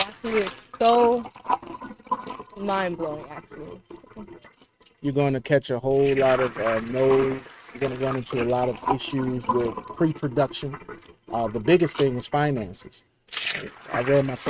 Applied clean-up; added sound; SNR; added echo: neural mask model RNNoise.